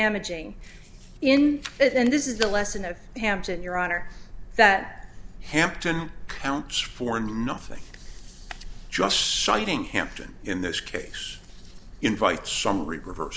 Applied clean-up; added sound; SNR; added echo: none; none; none; none.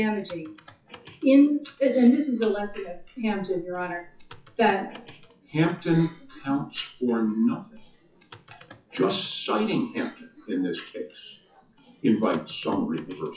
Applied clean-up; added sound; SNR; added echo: classical method WPE with log-MMSE.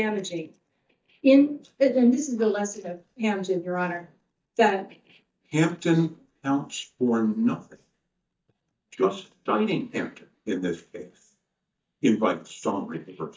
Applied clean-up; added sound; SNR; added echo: neural mask model DeepFilterNet 3.